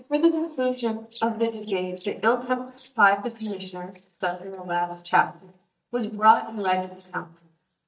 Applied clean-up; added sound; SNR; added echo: neural mask model DeepFilterNet 3.